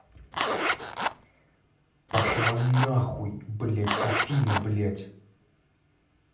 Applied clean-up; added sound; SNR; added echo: none; Zipper (clothing); 0 dB; reverberation time 0.6 s.